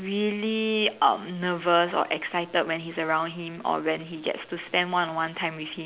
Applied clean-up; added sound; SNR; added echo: none; none; none; none.